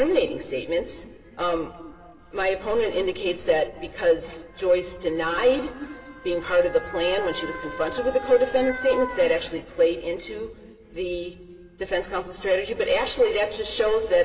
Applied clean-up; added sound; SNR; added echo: none; Motor vehicle (road) / Siren; 17 dB; reverberation time 2.6 s.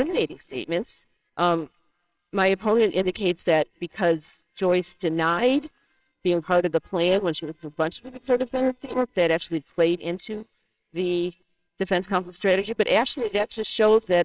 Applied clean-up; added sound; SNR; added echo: neural separator model SepFormer WHAMR!.